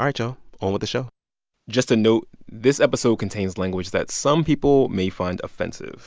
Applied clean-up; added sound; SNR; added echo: none; none; none; none.